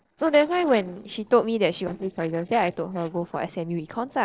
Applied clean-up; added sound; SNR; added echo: neural separator model SepFormer DNS4.